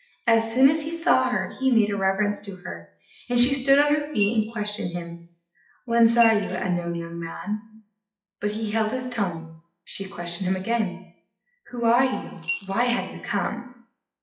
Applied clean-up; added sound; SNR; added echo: classical method WPE with log-MMSE.